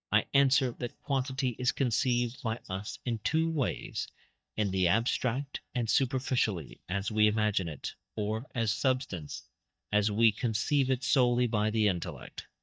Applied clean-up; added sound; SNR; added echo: neural mask model DeepFilterNet 3.